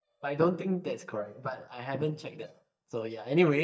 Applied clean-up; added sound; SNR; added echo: neural mask model DeepFilterNet 3.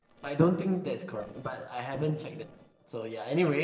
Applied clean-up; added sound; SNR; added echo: neural separator model SepFormer DNS4.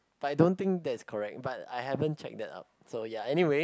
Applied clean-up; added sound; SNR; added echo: none; none; none; none.